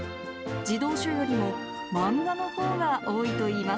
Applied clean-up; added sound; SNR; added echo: none; none; none; none.